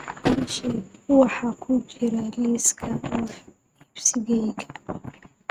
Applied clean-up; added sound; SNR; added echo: neural mask model RNNoise.